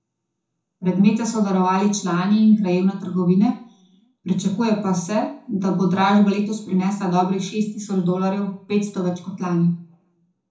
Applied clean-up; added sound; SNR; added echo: none; none; none; reverberation time 0.6 s.